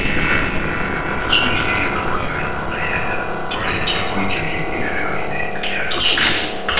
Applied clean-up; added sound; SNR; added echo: neural separator model SepFormer WHAMR!.